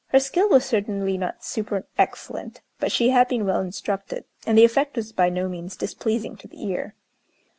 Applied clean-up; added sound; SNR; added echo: none; none; none; none.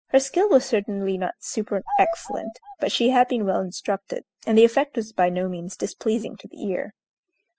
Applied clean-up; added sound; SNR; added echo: classical method spectral subtraction.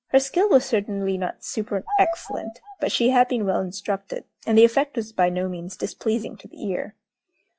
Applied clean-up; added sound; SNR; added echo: classical method log-MMSE.